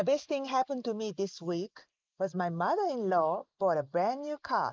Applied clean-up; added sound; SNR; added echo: neural mask model Resemble Enhance denoiser.